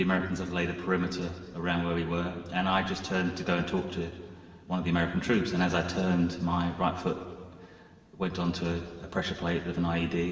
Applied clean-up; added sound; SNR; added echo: none; none; none; reverberation time 2.1 s.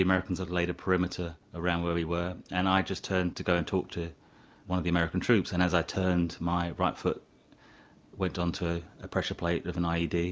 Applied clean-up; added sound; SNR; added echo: none; none; none; none.